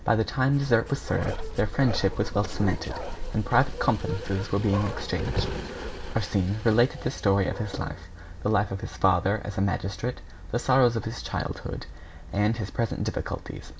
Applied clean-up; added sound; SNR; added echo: none; Bark; 10 dB; none.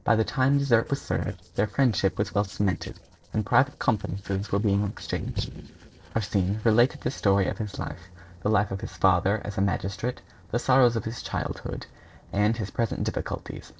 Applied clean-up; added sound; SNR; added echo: neural separator model SepFormer DNS4.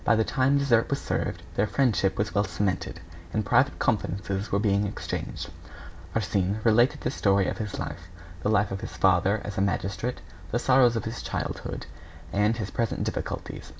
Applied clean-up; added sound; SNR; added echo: none; none; none; none.